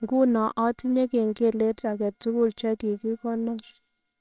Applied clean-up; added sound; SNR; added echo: neural separator model SepFormer WHAMR!.